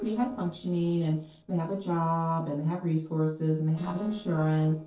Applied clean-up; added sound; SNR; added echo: neural separator model SepFormer DNS4.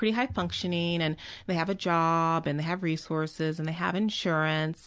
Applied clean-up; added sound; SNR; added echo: none; none; none; none.